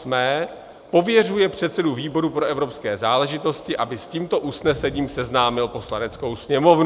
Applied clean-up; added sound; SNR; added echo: none; none; none; none.